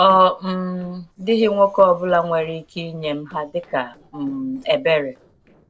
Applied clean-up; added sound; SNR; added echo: neural separator model SepFormer DNS4.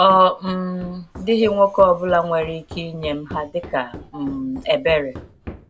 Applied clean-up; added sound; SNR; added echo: none; Run; 18 dB; none.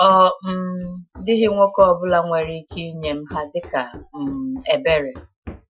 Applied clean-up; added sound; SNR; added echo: classical method Wiener filter.